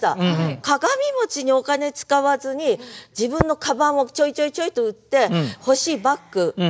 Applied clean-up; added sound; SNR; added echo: none; Tap; 12 dB; none.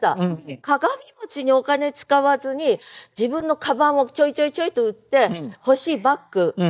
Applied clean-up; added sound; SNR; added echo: neural mask model DeepFilterNet 3.